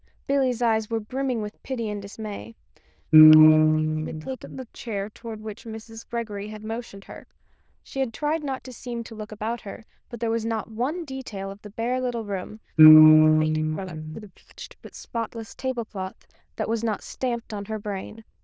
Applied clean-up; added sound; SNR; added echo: neural diffusion model UNIVERSE++.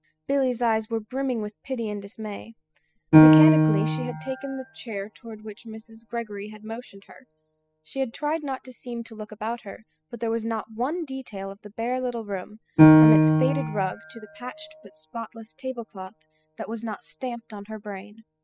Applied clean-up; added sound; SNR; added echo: classical method spectral subtraction.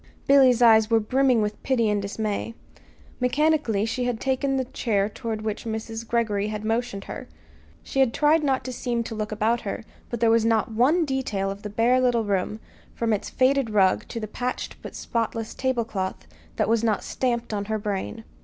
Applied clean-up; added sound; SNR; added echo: none; none; none; none.